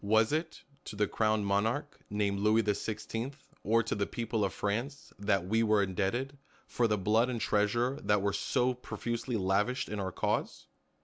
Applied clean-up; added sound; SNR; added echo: none; none; none; none.